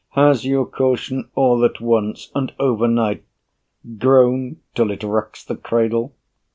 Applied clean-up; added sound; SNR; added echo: none; none; none; none.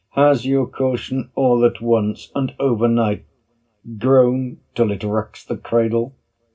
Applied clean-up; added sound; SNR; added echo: none; none; none; reverberation time 0.4 s.